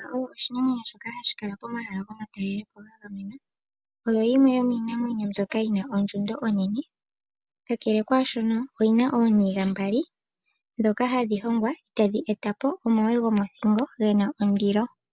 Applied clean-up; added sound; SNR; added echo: none; none; none; none.